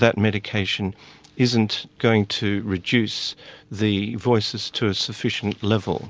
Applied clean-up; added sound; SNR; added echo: none; none; none; none.